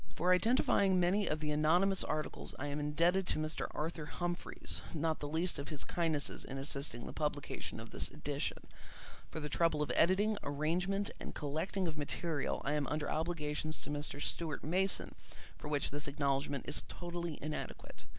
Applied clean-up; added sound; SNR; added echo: none; none; none; none.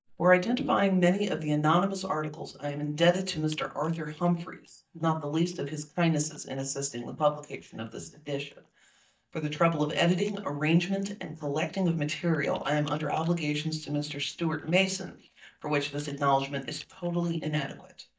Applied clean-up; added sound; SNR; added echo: neural mask model DeepFilterNet 3.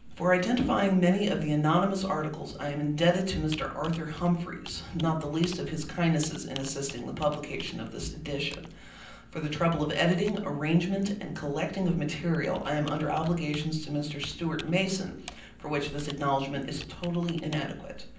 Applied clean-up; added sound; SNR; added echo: none; Computer keyboard; 20 dB; reverberation time 0.6 s.